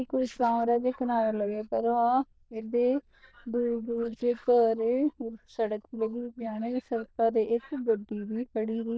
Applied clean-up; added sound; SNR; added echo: neural diffusion model UNIVERSE++.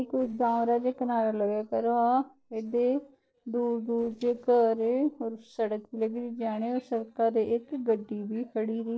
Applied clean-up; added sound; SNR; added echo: neural separator model SepFormer DNS4.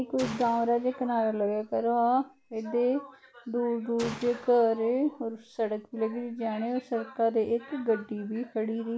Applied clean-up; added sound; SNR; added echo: none; Gunshot, gunfire; 18 dB; none.